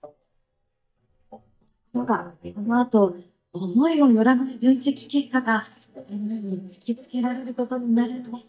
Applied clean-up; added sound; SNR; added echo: neural mask model DeepFilterNet 3.